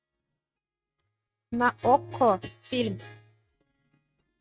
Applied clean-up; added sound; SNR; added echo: neural mask model RNNoise.